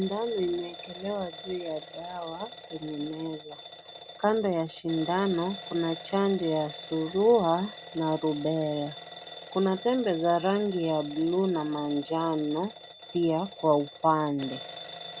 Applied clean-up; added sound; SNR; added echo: none; Alarm / Bell; 15 dB; none.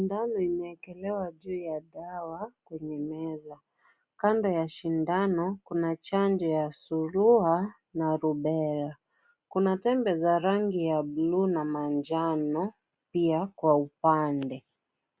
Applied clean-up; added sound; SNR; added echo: none; none; none; none.